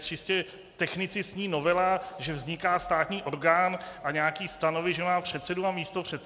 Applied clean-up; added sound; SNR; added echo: none; none; none; none.